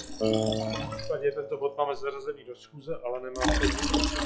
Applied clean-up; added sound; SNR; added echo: classical method log-MMSE.